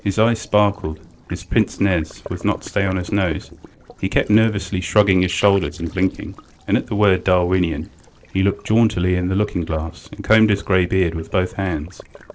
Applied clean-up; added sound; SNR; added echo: neural separator model SepFormer DNS4.